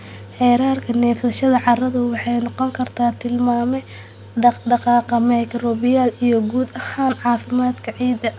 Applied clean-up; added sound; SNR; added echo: none; none; none; none.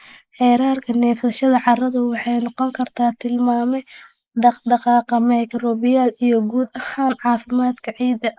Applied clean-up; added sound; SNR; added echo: neural mask model Resemble Enhance denoiser.